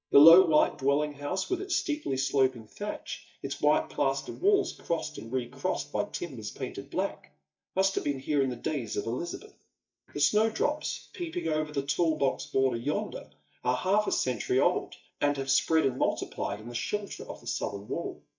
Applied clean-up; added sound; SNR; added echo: neural mask model DeepFilterNet 3.